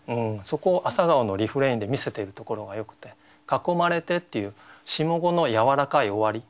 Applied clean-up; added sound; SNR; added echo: none; none; none; none.